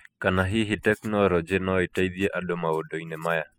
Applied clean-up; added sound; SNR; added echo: classical method spectral subtraction.